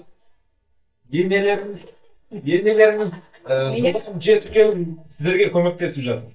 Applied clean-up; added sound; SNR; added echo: neural mask model DeepFilterNet 3.